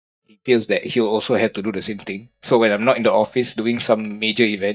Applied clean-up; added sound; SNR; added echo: neural mask model DeepFilterNet 3.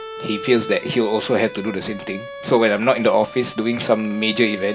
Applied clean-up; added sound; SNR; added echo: none; Bowed string instrument; 14 dB; reverberation time 0.2 s.